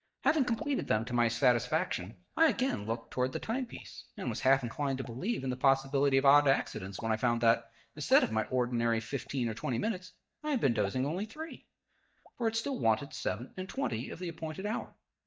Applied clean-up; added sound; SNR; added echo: neural mask model DeepFilterNet 3.